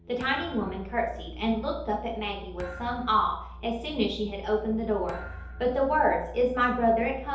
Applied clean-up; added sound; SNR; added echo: none; Thump, thud; 20 dB; reverberation time 2.2 s.